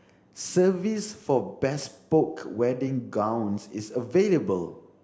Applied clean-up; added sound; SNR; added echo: none; none; none; none.